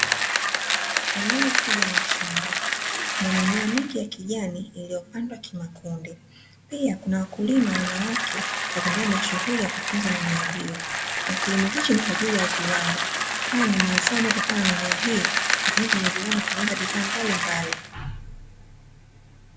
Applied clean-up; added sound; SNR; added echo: none; Bicycle; -1 dB; reverberation time 1.5 s.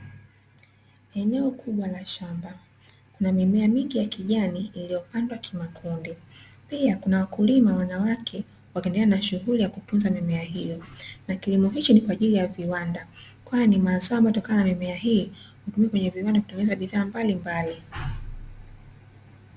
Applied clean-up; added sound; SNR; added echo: none; none; none; none.